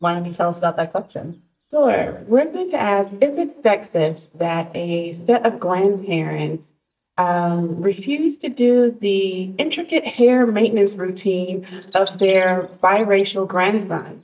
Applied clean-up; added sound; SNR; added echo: neural mask model DeepFilterNet 3.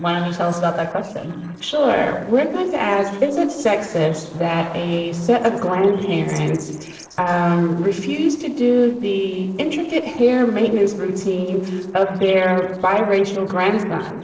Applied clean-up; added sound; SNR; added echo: neural separator model SepFormer DNS4.